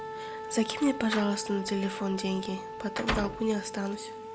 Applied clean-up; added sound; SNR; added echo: none; Slam + Wind instrument, woodwind instrument; 6 dB; none.